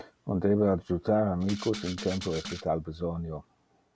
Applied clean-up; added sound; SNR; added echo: none; Rattle (instrument); 11 dB; none.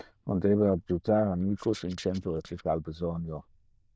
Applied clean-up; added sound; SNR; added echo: neural diffusion model UNIVERSE++.